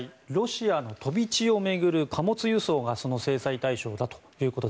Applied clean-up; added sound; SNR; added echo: none; none; none; none.